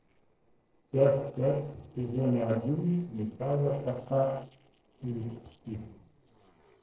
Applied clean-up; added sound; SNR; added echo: neural separator model SepFormer DNS4.